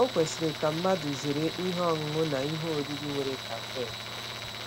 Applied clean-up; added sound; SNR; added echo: none; Tools; 7 dB; none.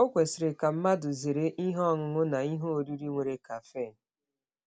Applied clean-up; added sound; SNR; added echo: none; none; none; none.